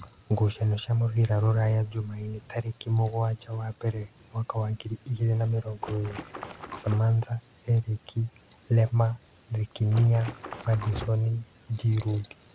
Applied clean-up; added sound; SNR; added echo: none; Water / Splash, splatter; 13 dB; none.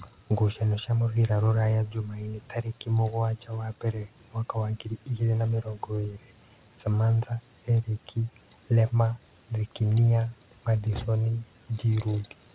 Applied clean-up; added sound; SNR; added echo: none; none; none; none.